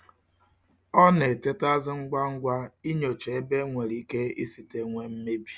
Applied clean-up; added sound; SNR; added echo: none; none; none; none.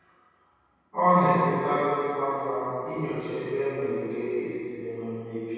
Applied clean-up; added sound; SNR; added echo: none; none; none; reverberation time 2.2 s.